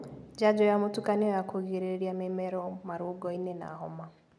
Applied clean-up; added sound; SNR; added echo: none; none; none; none.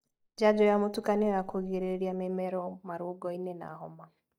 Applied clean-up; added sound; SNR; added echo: neural mask model DeepFilterNet 3.